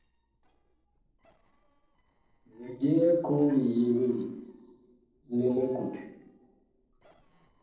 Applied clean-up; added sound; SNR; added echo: neural separator model SepFormer DNS4.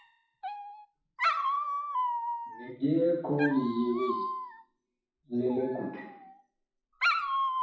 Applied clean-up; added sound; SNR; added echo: classical method WPE with log-MMSE.